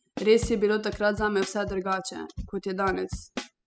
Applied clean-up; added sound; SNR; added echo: classical method spectral subtraction.